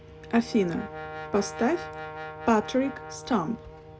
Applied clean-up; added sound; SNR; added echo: none; Brass instrument; 11 dB; none.